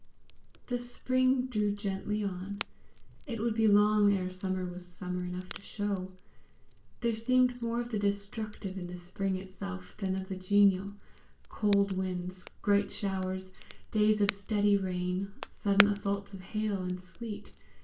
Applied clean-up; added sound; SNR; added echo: none; Crackle; 14 dB; reverberation time 0.3 s.